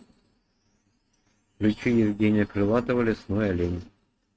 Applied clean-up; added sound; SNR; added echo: neural mask model RNNoise.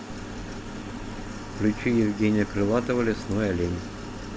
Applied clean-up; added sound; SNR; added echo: none; none; none; none.